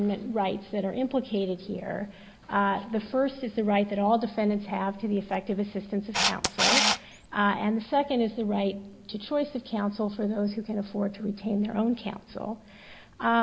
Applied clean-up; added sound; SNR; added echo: none; Camera; 8 dB; none.